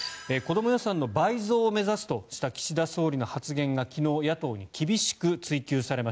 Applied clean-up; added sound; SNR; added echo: none; none; none; none.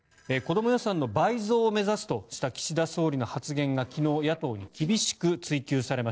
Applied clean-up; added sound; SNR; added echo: neural separator model SepFormer DNS4.